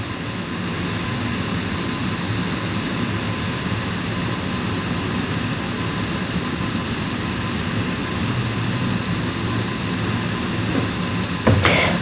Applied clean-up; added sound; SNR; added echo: none; none; none; none.